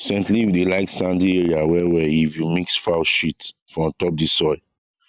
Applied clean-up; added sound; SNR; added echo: none; none; none; none.